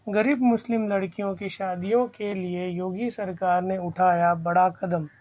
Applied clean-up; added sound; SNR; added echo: none; none; none; none.